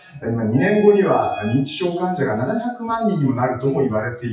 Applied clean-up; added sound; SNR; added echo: classical method WPE with log-MMSE.